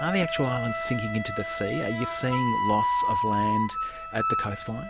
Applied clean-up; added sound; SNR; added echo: none; Wind instrument, woodwind instrument; 0 dB; none.